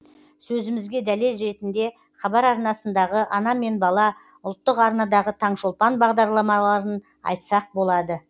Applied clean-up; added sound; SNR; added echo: none; none; none; none.